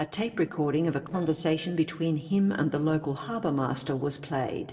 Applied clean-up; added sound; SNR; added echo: neural separator model SepFormer DNS4.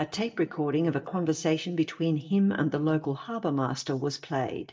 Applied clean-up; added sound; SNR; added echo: neural mask model DeepFilterNet 3.